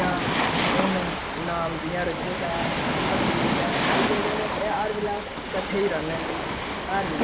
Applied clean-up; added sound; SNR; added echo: none; Waves, surf; -3 dB; reverberation time 0.3 s.